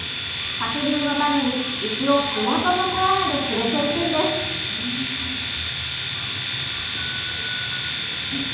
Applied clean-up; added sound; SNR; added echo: none; Domestic sounds, home sounds; -1 dB; reverberation time 1.0 s.